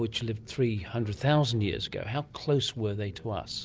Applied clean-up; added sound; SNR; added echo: none; none; none; none.